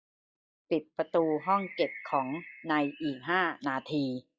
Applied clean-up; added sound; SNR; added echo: classical method log-MMSE.